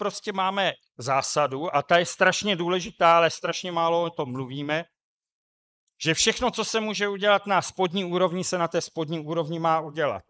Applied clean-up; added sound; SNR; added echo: neural mask model Resemble Enhance denoiser.